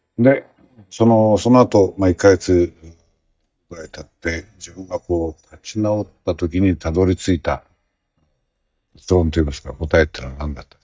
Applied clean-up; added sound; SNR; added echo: neural mask model DeepFilterNet 3.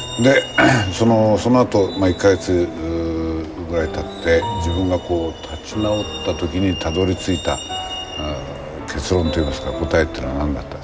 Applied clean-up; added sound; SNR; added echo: none; Truck; 14 dB; none.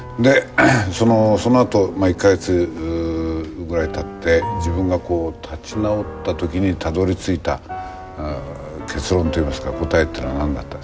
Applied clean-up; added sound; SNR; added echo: none; none; none; none.